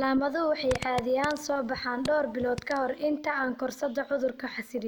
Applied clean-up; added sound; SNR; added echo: none; Fart; 13 dB; none.